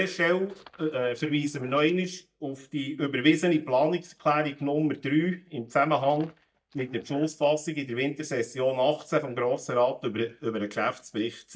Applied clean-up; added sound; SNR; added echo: neural mask model DeepFilterNet 3.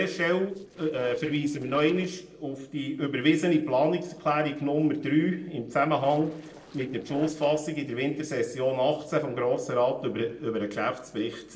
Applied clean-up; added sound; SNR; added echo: neural separator model SepFormer DNS4.